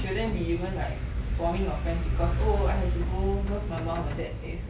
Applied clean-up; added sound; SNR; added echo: none; Rain; 20 dB; none.